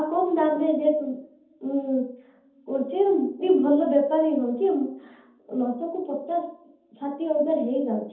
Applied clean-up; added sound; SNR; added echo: none; none; none; reverberation time 0.6 s.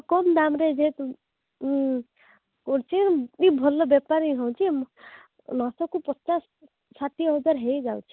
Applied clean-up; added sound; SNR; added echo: none; none; none; none.